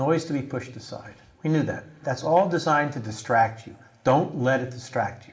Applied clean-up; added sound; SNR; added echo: none; none; none; reverberation time 1.6 s.